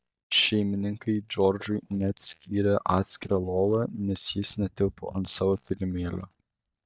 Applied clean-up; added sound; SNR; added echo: neural mask model DeepFilterNet 3.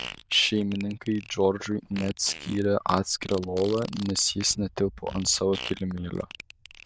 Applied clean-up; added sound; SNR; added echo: neural diffusion model UNIVERSE++.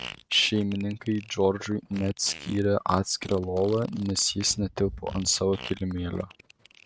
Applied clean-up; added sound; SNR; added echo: neural mask model RNNoise.